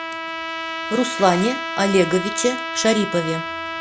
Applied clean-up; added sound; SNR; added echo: none; Trumpet; 6 dB; none.